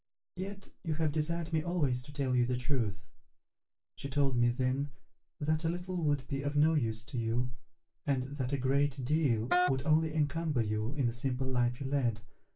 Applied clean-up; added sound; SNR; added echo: none; Wind instrument, woodwind instrument; 4 dB; reverberation time 0.2 s.